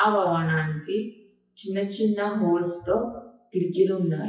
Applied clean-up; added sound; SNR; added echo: classical method WPE with log-MMSE.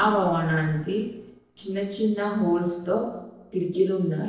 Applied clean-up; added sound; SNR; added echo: neural separator model SepFormer DNS4.